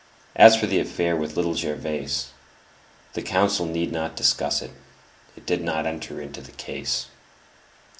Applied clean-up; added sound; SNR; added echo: none; none; none; none.